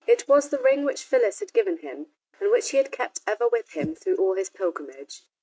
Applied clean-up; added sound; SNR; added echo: neural mask model RNNoise.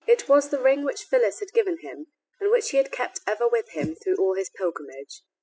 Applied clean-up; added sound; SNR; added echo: classical method spectral subtraction.